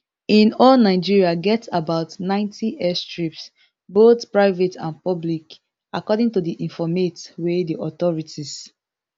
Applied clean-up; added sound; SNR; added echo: none; none; none; none.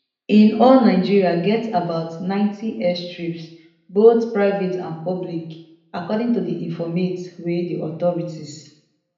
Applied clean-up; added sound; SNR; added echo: none; none; none; reverberation time 0.7 s.